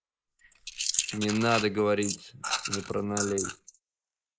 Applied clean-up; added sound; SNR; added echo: neural mask model Resemble Enhance denoiser.